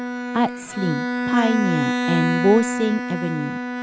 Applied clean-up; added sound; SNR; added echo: none; Bowed string instrument; 2 dB; none.